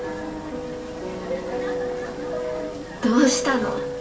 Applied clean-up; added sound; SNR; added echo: none; Engine; 18 dB; reverberation time 0.3 s.